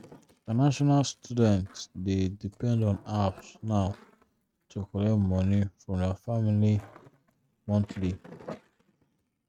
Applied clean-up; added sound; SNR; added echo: neural mask model RNNoise.